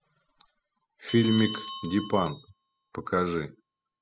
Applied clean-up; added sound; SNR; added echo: classical method spectral subtraction.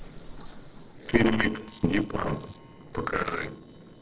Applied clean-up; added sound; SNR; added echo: neural separator model SepFormer DNS4.